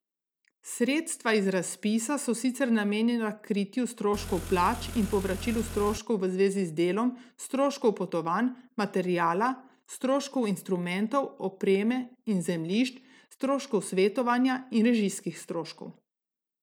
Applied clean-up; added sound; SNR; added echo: none; Car; 9 dB; none.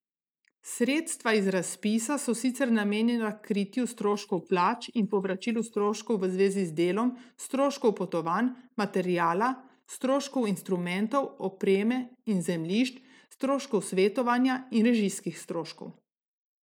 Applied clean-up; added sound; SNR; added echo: neural mask model Resemble Enhance denoiser.